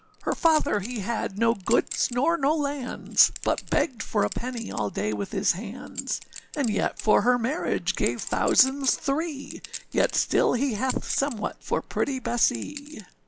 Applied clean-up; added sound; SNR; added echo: none; Chink, clink; 17 dB; none.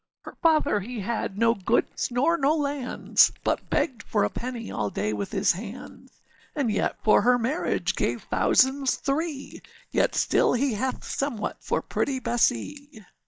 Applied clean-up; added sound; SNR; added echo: neural mask model DeepFilterNet 3.